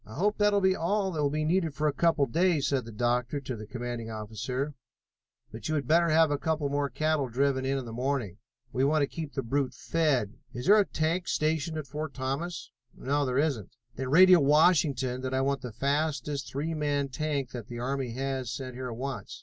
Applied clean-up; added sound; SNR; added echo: none; none; none; none.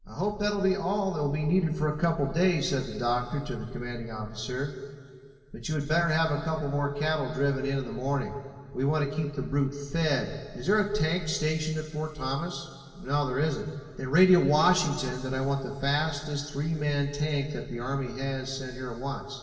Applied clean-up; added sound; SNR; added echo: none; none; none; reverberation time 2.3 s.